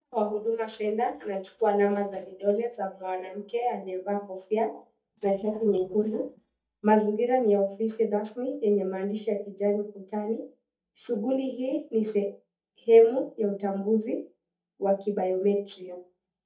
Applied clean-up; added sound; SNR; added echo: neural mask model DeepFilterNet 3.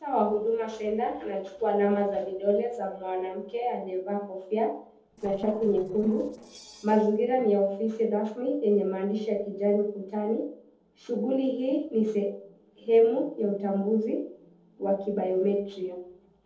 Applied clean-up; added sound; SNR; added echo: neural separator model SepFormer DNS4.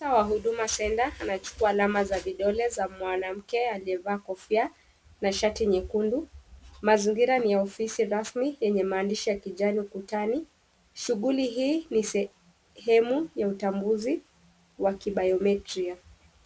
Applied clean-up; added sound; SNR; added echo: none; none; none; none.